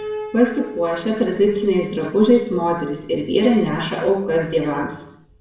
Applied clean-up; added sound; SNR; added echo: none; Piano; 18 dB; reverberation time 0.7 s.